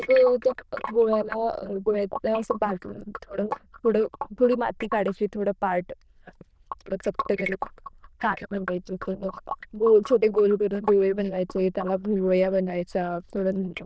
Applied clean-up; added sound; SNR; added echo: neural diffusion model UNIVERSE++.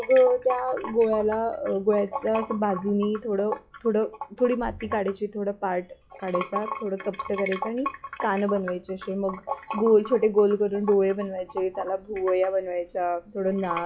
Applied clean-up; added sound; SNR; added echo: classical method log-MMSE.